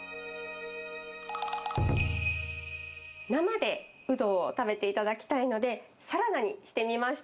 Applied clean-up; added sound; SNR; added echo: none; none; none; none.